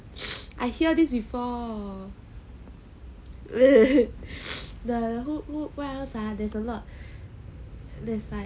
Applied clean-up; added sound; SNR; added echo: none; none; none; none.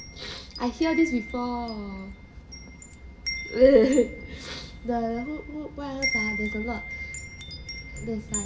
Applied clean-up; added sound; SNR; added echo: none; Wind chime; 10 dB; reverberation time 1.4 s.